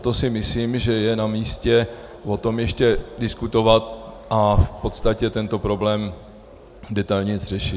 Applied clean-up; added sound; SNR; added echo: none; Walk, footsteps; 11 dB; none.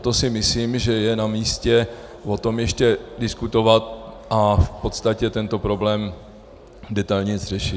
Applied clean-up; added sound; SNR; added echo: none; none; none; none.